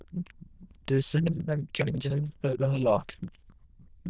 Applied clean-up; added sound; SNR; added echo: neural diffusion model UNIVERSE++.